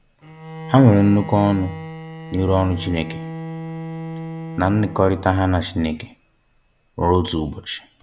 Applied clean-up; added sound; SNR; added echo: none; Bowed string instrument; 13 dB; none.